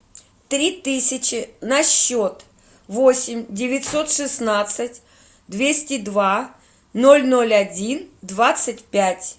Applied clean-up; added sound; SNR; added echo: none; none; none; none.